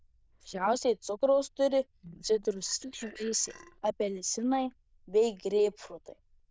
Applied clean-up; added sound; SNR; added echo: neural diffusion model UNIVERSE++.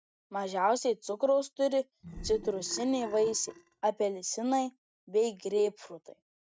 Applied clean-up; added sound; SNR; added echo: neural mask model RNNoise.